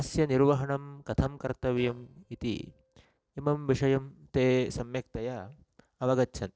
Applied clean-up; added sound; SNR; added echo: neural separator model SepFormer DNS4.